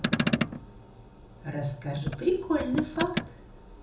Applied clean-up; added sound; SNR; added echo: none; Motor vehicle (road); -1 dB; reverberation time 0.6 s.